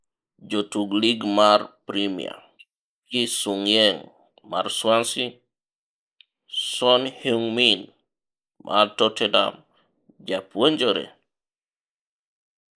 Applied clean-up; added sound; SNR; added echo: neural mask model Resemble Enhance denoiser.